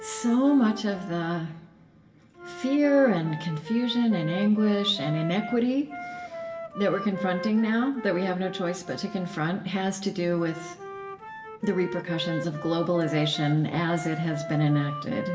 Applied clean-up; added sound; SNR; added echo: none; Wind instrument, woodwind instrument; 12 dB; reverberation time 0.7 s.